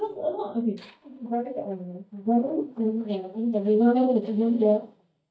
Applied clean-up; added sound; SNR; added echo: neural mask model DeepFilterNet 3.